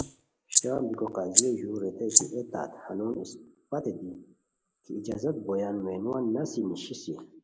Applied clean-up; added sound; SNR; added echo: neural mask model Resemble Enhance denoiser.